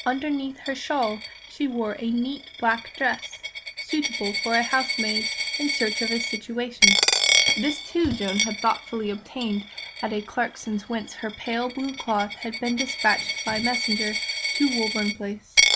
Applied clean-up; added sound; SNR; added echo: none; Coin (dropping); 0 dB; none.